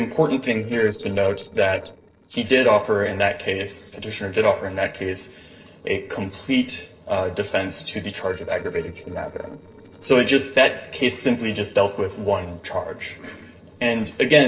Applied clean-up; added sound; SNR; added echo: neural separator model SepFormer DNS4.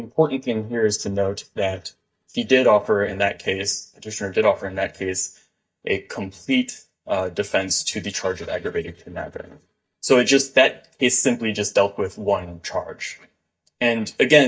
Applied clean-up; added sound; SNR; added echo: neural mask model DeepFilterNet 3.